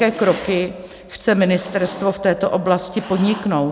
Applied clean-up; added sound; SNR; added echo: none; Cat; 18 dB; none.